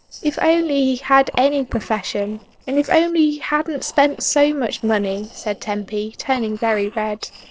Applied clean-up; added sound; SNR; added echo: neural separator model SepFormer DNS4.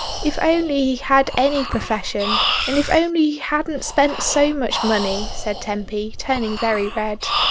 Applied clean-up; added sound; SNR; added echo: none; Breathing; 6 dB; none.